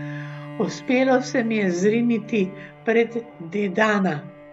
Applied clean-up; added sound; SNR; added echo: none; Bowed string instrument; 16 dB; none.